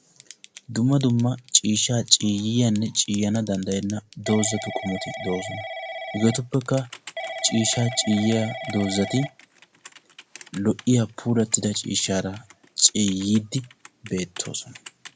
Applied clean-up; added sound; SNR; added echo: none; Telephone / Typing; 14 dB; none.